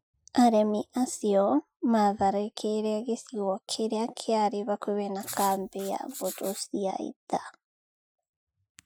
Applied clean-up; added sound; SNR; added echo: classical method Wiener filter.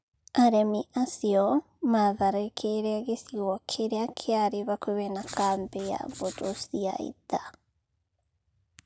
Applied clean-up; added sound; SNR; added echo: none; Writing; 13 dB; none.